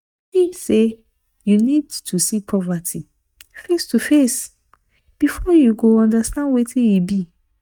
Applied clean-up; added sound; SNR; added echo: neural mask model DeepFilterNet 3.